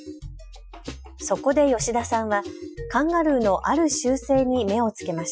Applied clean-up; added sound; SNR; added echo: classical method Wiener filter.